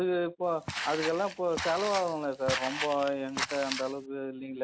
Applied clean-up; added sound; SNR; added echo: none; Walk, footsteps; 6 dB; none.